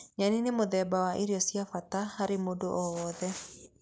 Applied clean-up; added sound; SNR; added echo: none; none; none; none.